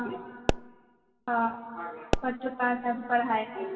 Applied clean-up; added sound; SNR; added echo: none; Explosion; 4 dB; reverberation time 2.2 s.